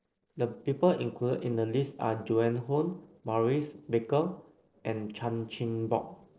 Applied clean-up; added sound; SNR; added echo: neural separator model SepFormer DNS4.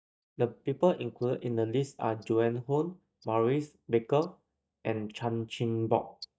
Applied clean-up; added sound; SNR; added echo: neural mask model DeepFilterNet 3.